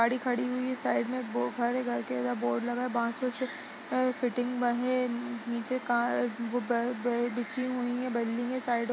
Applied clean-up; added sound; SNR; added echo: none; none; none; none.